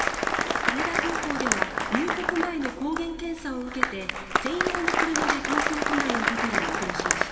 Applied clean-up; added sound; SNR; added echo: none; Applause; -4 dB; reverberation time 2.9 s.